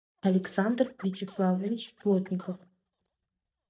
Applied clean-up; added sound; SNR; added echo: neural mask model DeepFilterNet 3.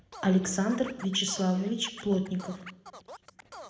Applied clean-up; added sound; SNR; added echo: none; Scratching (performance technique); 17 dB; reverberation time 0.7 s.